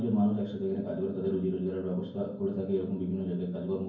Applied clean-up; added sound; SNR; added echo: none; none; none; reverberation time 0.9 s.